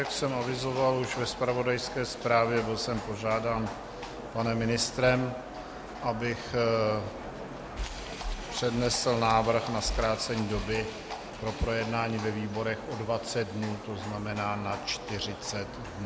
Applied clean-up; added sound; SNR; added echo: none; Livestock, farm animals, working animals; 11 dB; none.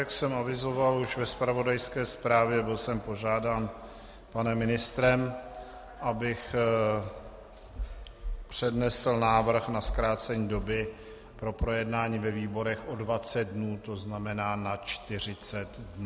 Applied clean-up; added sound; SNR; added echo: none; none; none; none.